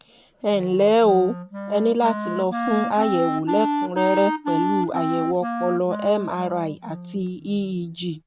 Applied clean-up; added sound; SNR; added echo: none; Wind instrument, woodwind instrument; 6 dB; none.